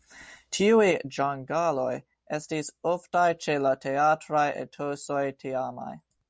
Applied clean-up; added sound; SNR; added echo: none; none; none; none.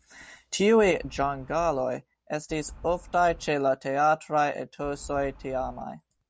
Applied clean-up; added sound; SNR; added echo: none; Wind; 17 dB; none.